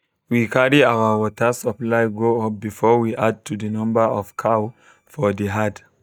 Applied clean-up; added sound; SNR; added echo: neural mask model DeepFilterNet 3.